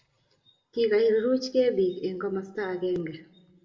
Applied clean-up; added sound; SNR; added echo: none; none; none; reverberation time 0.8 s.